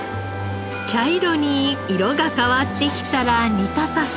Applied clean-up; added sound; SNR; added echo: none; none; none; none.